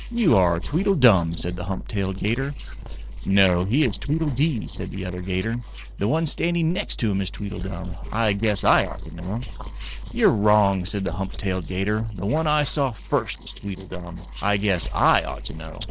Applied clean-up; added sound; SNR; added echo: neural separator model SepFormer DNS4.